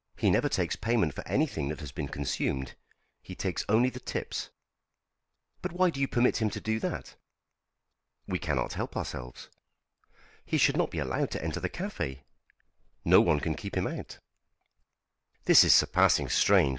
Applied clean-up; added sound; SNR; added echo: none; none; none; none.